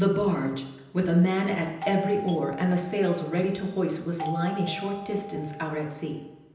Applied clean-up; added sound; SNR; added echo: none; Doorbell; 11 dB; reverberation time 0.9 s.